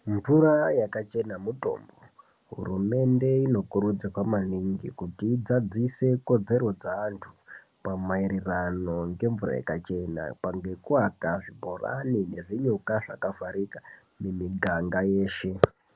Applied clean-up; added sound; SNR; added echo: none; none; none; none.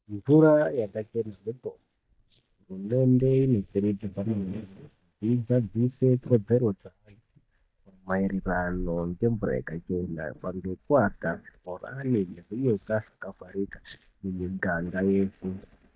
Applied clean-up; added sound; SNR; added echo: neural mask model DeepFilterNet 3.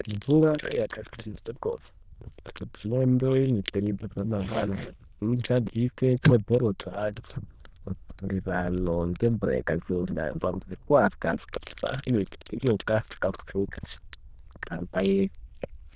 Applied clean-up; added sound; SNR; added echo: neural diffusion model UNIVERSE++.